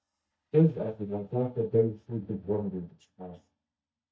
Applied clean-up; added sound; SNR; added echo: neural mask model DeepFilterNet 3.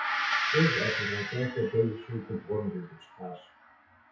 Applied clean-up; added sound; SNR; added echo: classical method WPE with log-MMSE.